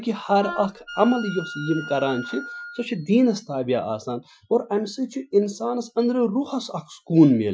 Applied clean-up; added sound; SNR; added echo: classical method Wiener filter.